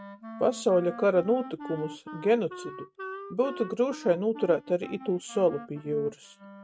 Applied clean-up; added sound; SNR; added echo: neural mask model RNNoise.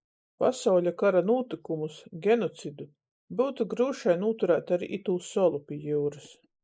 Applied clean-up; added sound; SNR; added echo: neural mask model Resemble Enhance denoiser.